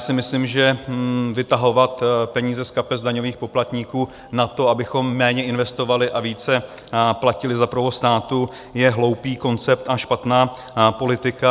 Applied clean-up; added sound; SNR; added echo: none; none; none; none.